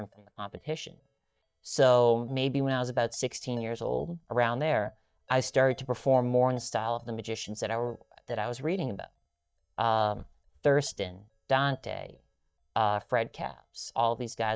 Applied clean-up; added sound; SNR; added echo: neural mask model DeepFilterNet 3.